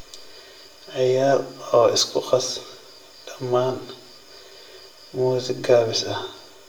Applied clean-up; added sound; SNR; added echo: none; none; none; reverberation time 0.6 s.